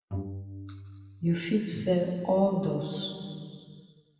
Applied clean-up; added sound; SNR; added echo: none; Bowed string instrument; 13 dB; reverberation time 2.4 s.